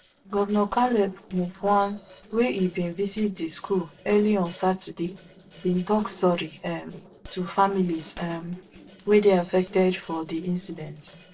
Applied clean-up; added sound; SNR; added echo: neural separator model SepFormer DNS4.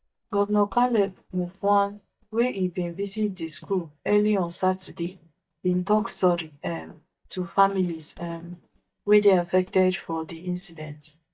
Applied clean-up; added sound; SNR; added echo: neural mask model DeepFilterNet 3.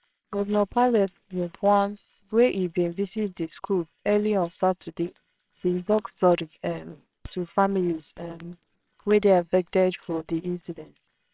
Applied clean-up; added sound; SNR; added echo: neural separator model SepFormer WHAMR!.